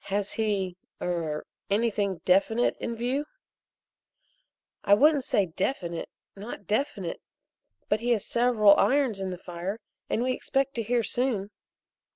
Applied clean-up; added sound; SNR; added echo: none; none; none; none.